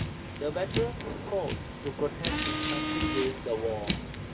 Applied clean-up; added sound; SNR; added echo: none; Car; -1 dB; reverberation time 2.8 s.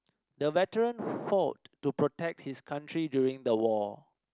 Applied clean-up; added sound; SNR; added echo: none; none; none; none.